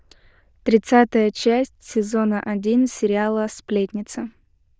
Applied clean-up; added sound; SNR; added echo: neural diffusion model UNIVERSE++.